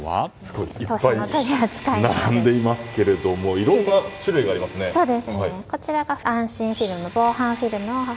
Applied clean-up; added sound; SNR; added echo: none; Domestic sounds, home sounds; 19 dB; none.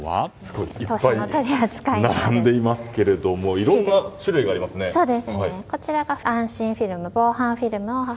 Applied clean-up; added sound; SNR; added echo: none; none; none; none.